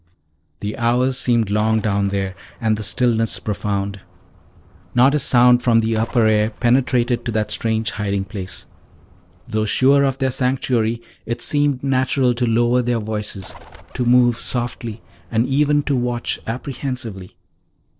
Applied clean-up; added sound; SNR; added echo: neural separator model SepFormer DNS4.